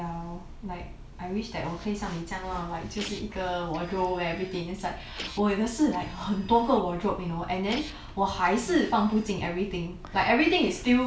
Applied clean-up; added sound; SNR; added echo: none; Printer; 16 dB; none.